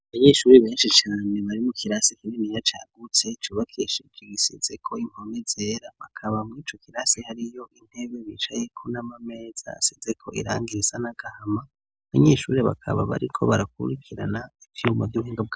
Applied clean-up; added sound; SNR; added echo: none; none; none; none.